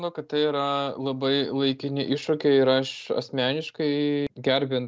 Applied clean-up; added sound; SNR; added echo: none; none; none; none.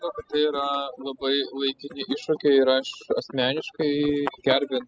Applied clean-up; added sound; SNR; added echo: classical method spectral subtraction.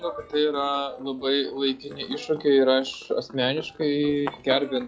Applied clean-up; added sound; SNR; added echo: classical method log-MMSE.